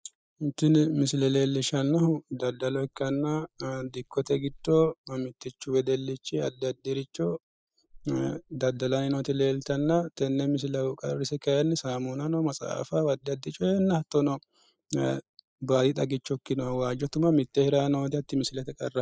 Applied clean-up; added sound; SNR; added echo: neural mask model Resemble Enhance denoiser.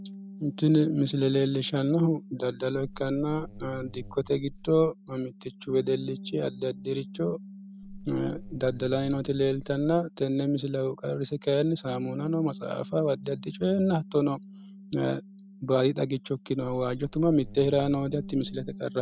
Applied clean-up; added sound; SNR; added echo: none; Bass guitar + Buzz; 16 dB; none.